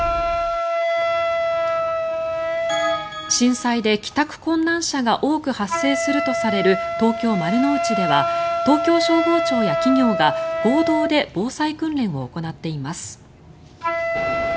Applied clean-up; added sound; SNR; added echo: none; Wind instrument, woodwind instrument; 1 dB; none.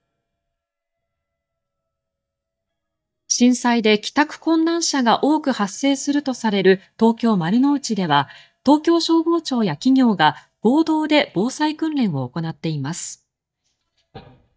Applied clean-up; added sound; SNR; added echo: neural mask model DeepFilterNet 3.